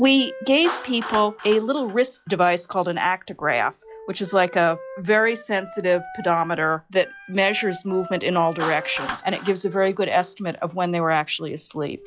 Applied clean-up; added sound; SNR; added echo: classical method log-MMSE.